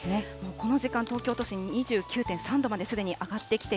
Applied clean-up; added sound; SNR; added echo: none; none; none; none.